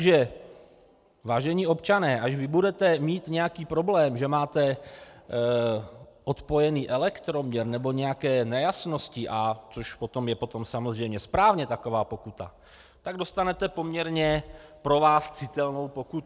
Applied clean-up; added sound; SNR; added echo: none; none; none; none.